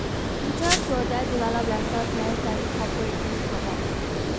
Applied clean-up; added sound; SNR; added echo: none; Glass + Water; -4 dB; none.